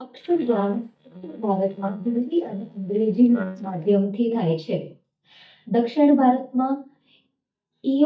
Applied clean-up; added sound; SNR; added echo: neural mask model DeepFilterNet 3.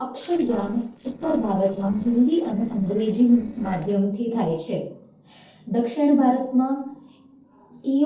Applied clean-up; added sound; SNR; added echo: neural separator model SepFormer DNS4.